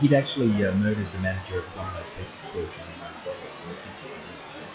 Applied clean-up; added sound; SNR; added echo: classical method log-MMSE.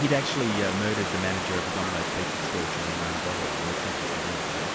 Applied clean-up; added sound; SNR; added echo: none; Stream / Liquid; -1 dB; none.